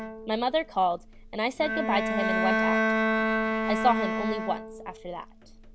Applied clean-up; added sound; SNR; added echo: none; Bowed string instrument; -1 dB; none.